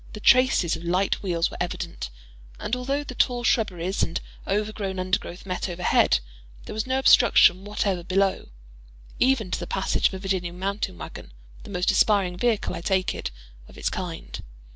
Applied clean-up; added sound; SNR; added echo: none; none; none; none.